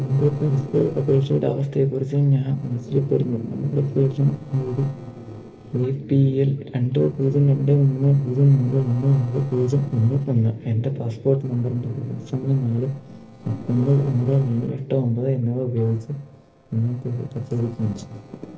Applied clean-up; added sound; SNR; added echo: neural separator model SepFormer DNS4.